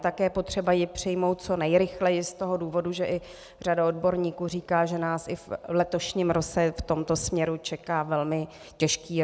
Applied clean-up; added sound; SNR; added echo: none; none; none; none.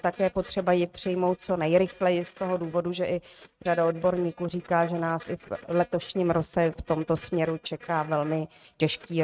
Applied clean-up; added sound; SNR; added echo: neural mask model RNNoise.